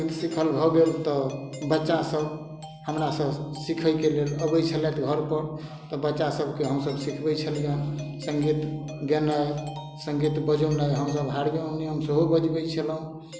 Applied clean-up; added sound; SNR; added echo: none; Doorbell; 19 dB; none.